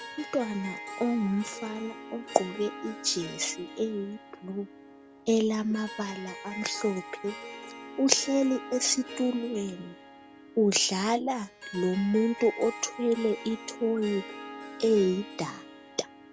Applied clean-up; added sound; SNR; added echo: none; Harp; 13 dB; none.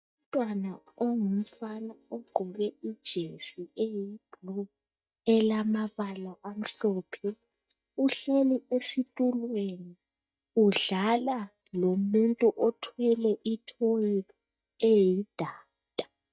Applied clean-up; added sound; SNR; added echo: neural mask model DeepFilterNet 3.